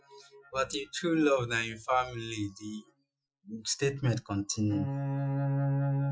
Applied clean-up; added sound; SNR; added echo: classical method Wiener filter.